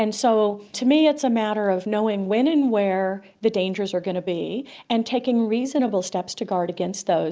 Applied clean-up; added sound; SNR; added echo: none; none; none; none.